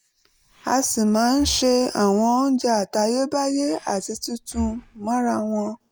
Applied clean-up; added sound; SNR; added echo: none; Breathing; 20 dB; none.